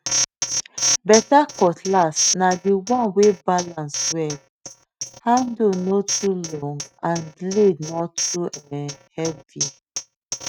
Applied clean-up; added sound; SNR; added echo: neural mask model RNNoise.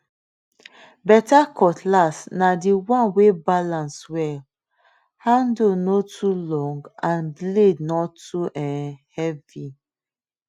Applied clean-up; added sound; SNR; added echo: none; none; none; none.